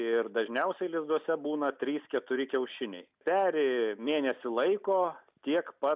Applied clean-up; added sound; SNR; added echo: none; none; none; none.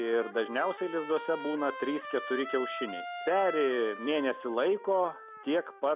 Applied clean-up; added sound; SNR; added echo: none; Trumpet; 11 dB; none.